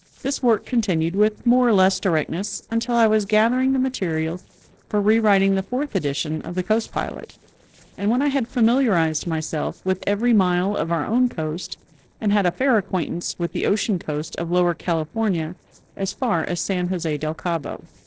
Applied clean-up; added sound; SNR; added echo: neural separator model SepFormer DNS4.